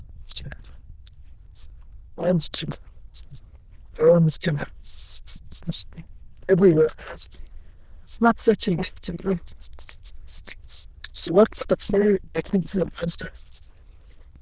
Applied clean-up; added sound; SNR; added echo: neural diffusion model UNIVERSE++.